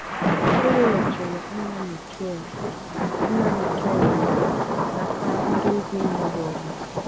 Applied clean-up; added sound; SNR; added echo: none; Thunder / Rain; -4 dB; none.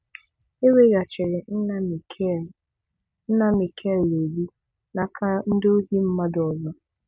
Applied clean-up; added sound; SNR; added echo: none; none; none; none.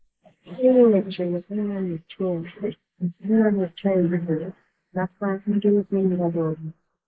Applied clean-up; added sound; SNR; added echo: neural mask model Resemble Enhance denoiser.